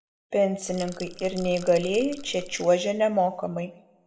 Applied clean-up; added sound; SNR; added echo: none; Rattle / Rattle (instrument); 16 dB; reverberation time 0.8 s.